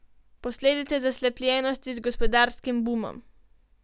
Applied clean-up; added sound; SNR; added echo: none; none; none; none.